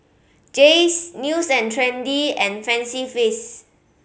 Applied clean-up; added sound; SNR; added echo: none; none; none; none.